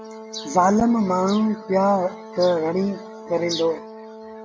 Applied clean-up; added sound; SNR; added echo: none; Brass instrument; 16 dB; none.